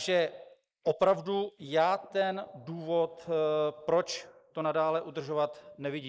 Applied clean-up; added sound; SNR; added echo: neural mask model Resemble Enhance denoiser.